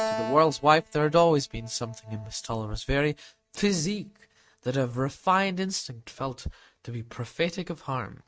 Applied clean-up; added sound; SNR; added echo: neural mask model RNNoise.